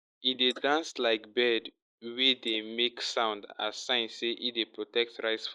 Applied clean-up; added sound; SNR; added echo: neural mask model Resemble Enhance denoiser.